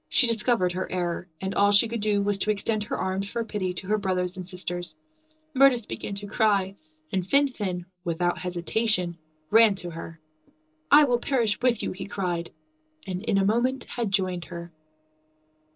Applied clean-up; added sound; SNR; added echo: neural separator model SepFormer DNS4.